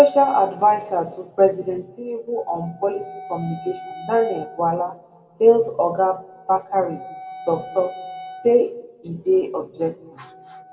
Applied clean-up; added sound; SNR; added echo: none; Wind instrument, woodwind instrument; 18 dB; reverberation time 1.3 s.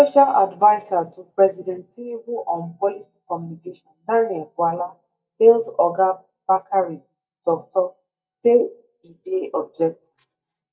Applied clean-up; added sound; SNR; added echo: neural mask model DeepFilterNet 3.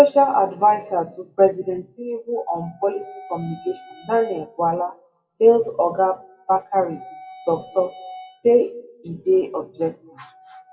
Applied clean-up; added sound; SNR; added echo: classical method WPE with log-MMSE.